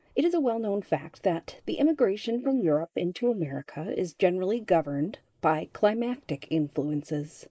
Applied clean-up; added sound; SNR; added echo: neural mask model Resemble Enhance denoiser.